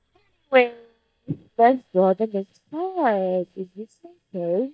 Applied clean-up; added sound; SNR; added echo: neural mask model DeepFilterNet 3.